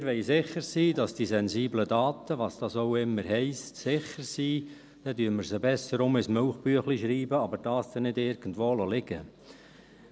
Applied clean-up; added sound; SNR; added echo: none; none; none; none.